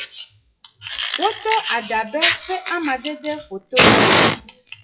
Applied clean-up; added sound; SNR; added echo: classical method WPE with log-MMSE.